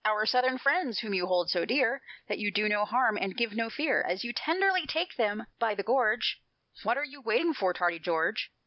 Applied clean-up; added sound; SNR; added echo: none; none; none; none.